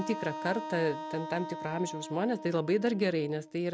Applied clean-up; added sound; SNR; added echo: none; Wind instrument, woodwind instrument; 9 dB; none.